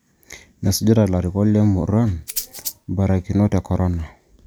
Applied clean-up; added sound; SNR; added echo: none; Rattle (instrument); 10 dB; none.